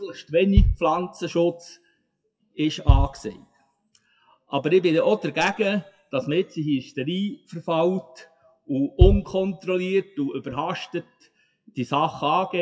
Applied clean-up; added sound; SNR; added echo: classical method WPE with log-MMSE.